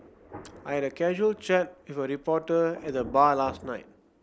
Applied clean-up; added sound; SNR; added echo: none; Thunder; 20 dB; none.